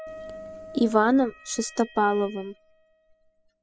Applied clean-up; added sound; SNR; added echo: classical method spectral subtraction.